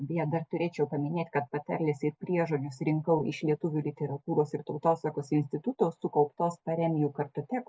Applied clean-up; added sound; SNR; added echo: none; none; none; none.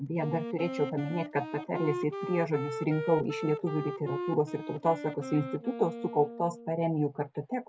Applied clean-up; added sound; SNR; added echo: none; Wind instrument, woodwind instrument; 8 dB; none.